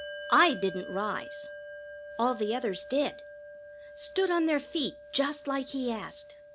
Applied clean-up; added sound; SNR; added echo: none; Bell; 13 dB; none.